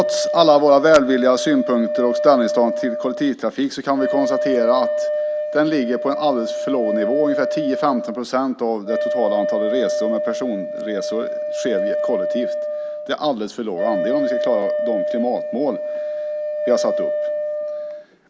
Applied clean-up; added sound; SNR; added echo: none; Wind instrument, woodwind instrument; 2 dB; none.